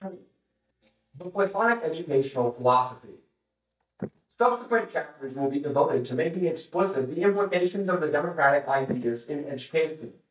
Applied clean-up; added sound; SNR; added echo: neural mask model DeepFilterNet 3.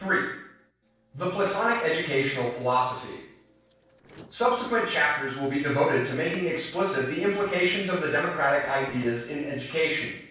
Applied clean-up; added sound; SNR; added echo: neural separator model SepFormer DNS4.